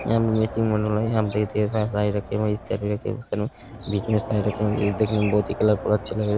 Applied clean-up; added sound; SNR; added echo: none; Crowd; 13 dB; none.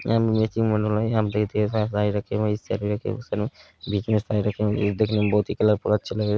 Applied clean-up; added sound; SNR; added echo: none; none; none; none.